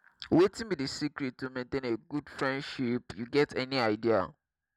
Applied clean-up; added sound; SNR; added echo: none; none; none; none.